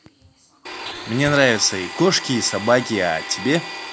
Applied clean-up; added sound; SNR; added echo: none; Domestic sounds, home sounds; 10 dB; none.